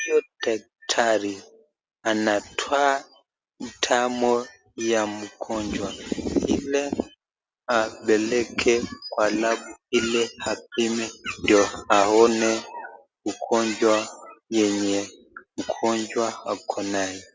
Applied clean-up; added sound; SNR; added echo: none; none; none; none.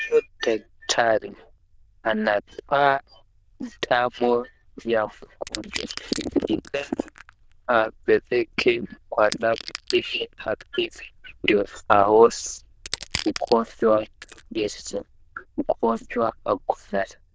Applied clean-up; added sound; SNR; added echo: neural diffusion model UNIVERSE++.